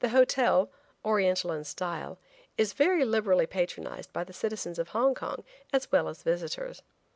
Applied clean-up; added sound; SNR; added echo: none; none; none; none.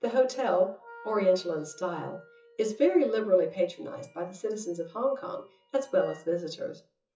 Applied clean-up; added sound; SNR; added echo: classical method WPE with log-MMSE.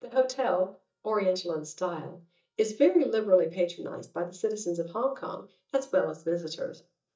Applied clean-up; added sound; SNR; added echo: neural mask model DeepFilterNet 3.